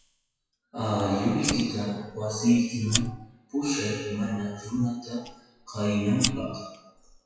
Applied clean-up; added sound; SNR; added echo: classical method WPE with log-MMSE.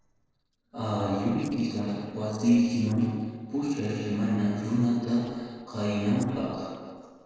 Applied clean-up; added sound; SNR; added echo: neural separator model SepFormer DNS4.